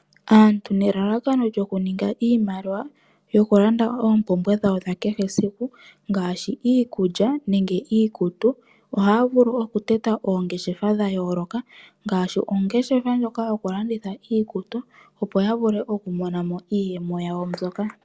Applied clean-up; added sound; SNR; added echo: none; none; none; none.